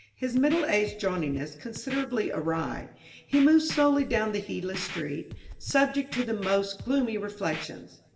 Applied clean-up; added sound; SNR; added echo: none; Scratching (performance technique); 15 dB; reverberation time 1.3 s.